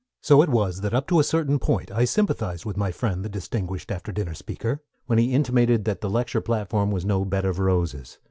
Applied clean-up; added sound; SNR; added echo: none; none; none; none.